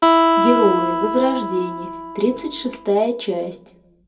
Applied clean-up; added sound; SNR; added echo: none; Acoustic guitar; 0 dB; reverberation time 0.2 s.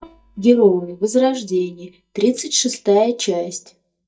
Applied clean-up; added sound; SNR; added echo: neural mask model DeepFilterNet 3.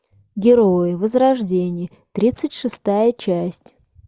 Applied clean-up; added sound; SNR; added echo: none; none; none; none.